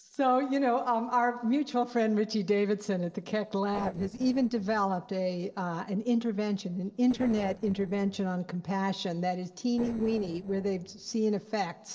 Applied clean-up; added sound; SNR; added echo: neural separator model SepFormer DNS4.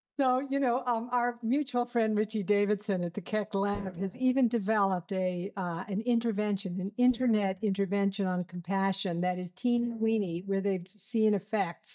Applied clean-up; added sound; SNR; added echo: neural mask model DeepFilterNet 3.